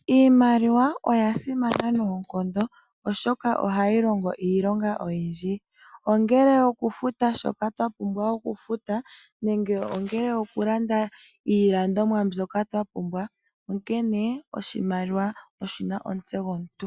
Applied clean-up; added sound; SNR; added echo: none; none; none; none.